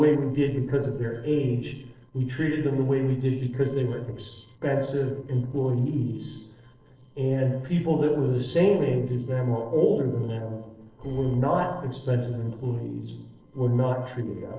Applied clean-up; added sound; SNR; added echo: neural separator model SepFormer DNS4.